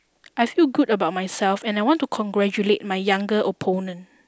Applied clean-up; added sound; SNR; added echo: none; none; none; none.